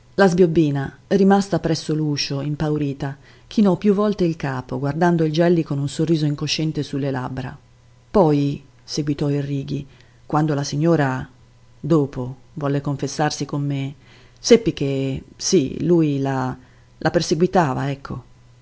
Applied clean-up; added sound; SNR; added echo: none; none; none; none.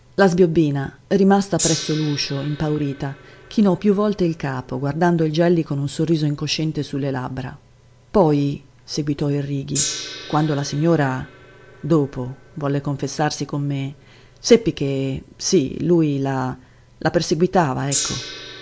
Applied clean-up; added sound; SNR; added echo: none; Gong; 15 dB; none.